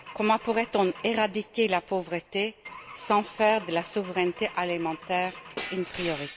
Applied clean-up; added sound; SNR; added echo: none; Glass / Engine / Car; 16 dB; none.